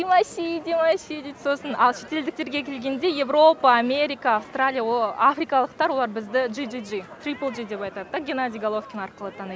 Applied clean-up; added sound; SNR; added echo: none; none; none; none.